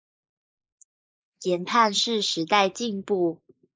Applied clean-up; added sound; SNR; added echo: neural mask model Resemble Enhance denoiser.